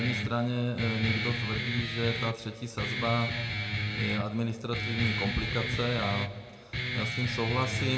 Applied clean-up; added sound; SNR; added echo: none; Guitar; 1 dB; reverberation time 1.6 s.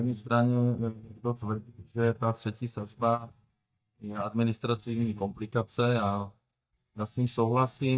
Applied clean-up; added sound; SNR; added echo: neural mask model DeepFilterNet 3.